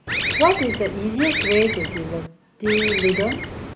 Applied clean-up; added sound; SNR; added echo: none; Bird; 3 dB; none.